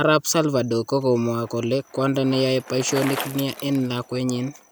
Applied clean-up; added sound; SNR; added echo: none; Bicycle; 15 dB; none.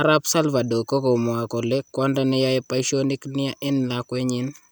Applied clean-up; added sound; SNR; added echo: none; none; none; none.